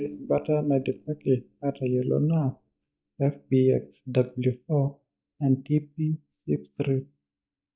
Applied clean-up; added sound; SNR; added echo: neural mask model DeepFilterNet 3.